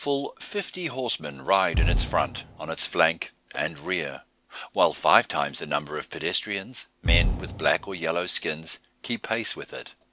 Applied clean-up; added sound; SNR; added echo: none; Fireworks; 3 dB; none.